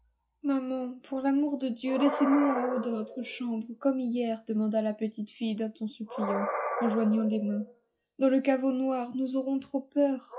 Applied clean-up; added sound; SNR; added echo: classical method log-MMSE.